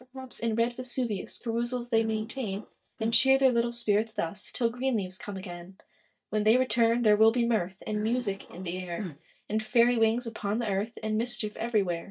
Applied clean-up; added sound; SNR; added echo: neural mask model DeepFilterNet 3.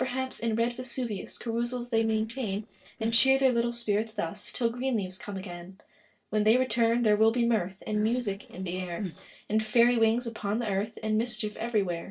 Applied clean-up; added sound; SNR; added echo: neural separator model SepFormer DNS4.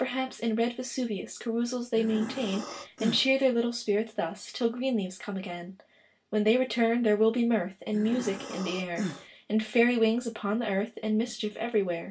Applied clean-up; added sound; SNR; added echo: none; Breathing; 9 dB; reverberation time 0.2 s.